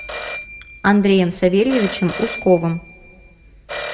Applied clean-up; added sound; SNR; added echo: none; Telephone; 13 dB; reverberation time 0.6 s.